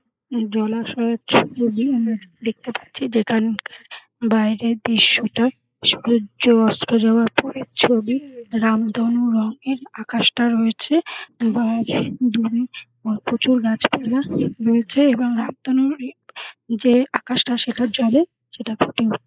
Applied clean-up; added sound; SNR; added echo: neural mask model Resemble Enhance denoiser.